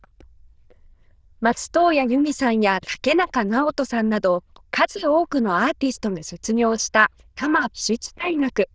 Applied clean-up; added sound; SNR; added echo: neural diffusion model UNIVERSE++.